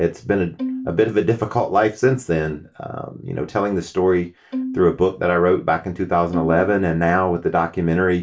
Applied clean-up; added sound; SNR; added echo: none; Bowed string instrument; 10 dB; reverberation time 0.2 s.